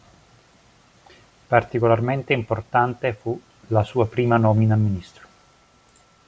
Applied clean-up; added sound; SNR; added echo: none; none; none; none.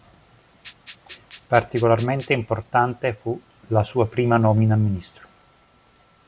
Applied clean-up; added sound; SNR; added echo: none; Rattle (instrument); 14 dB; none.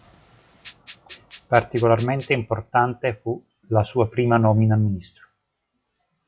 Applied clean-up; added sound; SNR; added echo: classical method log-MMSE.